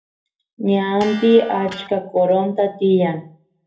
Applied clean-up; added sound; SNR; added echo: none; Electric guitar; 20 dB; reverberation time 0.3 s.